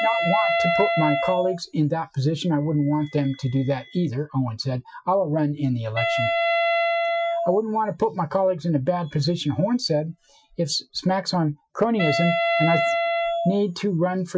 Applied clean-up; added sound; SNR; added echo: classical method Wiener filter.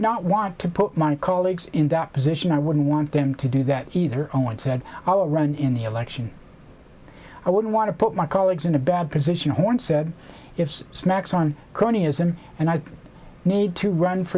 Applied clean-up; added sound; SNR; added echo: none; none; none; none.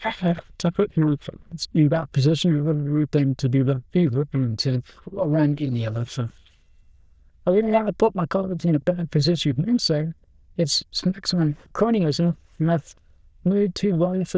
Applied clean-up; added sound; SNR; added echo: neural diffusion model UNIVERSE++.